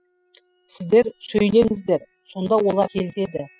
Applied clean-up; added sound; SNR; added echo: classical method spectral subtraction.